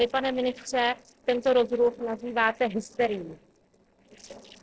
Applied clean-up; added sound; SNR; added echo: neural separator model SepFormer DNS4.